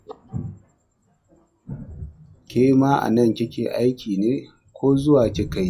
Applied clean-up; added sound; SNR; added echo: classical method log-MMSE.